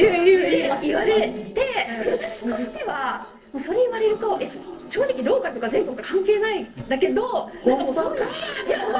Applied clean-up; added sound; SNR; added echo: neural separator model SepFormer DNS4.